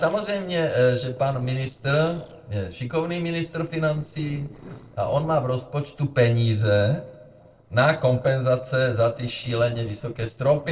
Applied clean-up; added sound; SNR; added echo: neural separator model SepFormer DNS4.